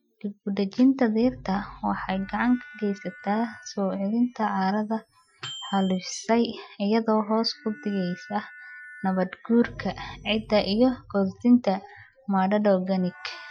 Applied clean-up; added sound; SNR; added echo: classical method Wiener filter.